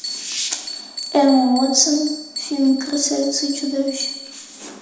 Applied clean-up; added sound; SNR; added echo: none; Bell; 12 dB; reverberation time 0.9 s.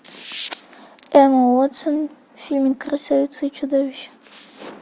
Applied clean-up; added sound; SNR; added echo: none; none; none; none.